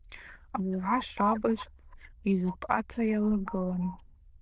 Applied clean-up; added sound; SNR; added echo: neural diffusion model UNIVERSE++.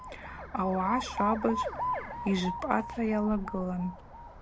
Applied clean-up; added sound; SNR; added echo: none; Alarm; 5 dB; none.